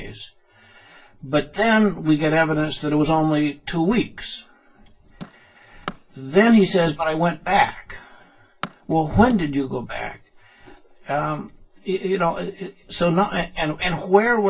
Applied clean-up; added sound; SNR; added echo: neural separator model SepFormer DNS4.